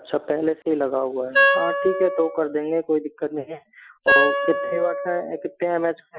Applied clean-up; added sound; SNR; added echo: classical method Wiener filter.